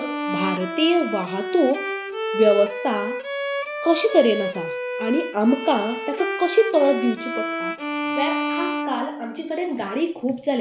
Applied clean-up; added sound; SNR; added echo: none; Bowed string instrument; 5 dB; none.